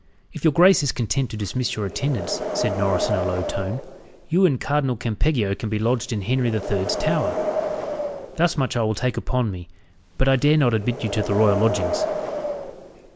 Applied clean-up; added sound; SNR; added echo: none; Wind; 7 dB; none.